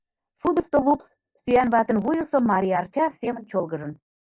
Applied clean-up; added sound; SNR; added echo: neural mask model DeepFilterNet 3.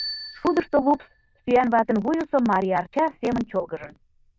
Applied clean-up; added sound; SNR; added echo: neural diffusion model UNIVERSE++.